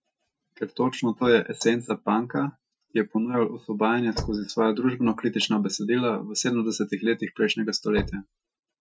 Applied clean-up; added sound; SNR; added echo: classical method Wiener filter.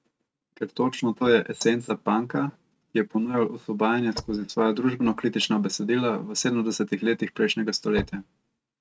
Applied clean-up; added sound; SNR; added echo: neural mask model RNNoise.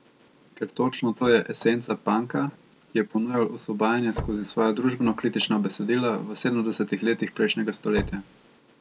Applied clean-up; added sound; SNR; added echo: none; Slam / Car; 17 dB; none.